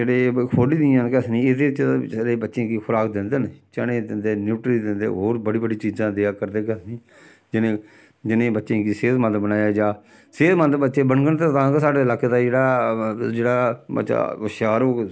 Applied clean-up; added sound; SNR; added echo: none; none; none; none.